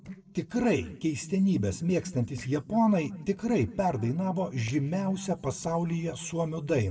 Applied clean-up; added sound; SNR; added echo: neural separator model SepFormer DNS4.